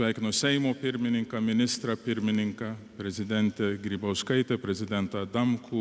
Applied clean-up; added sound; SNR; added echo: none; none; none; none.